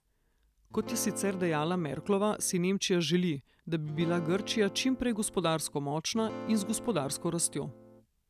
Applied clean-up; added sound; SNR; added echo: none; Acoustic guitar / Strum; 13 dB; none.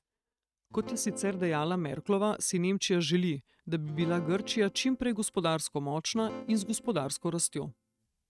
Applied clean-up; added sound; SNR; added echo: neural mask model RNNoise.